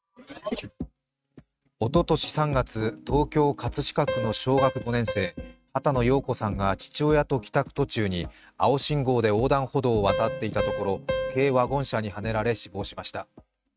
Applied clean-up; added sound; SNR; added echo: neural mask model RNNoise.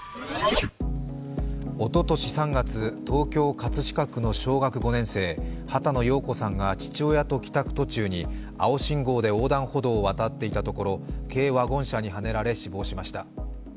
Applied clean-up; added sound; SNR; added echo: none; none; none; none.